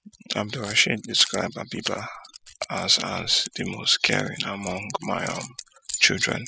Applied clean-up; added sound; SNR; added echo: classical method spectral subtraction.